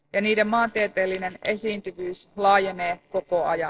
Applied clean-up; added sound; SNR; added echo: neural separator model SepFormer DNS4.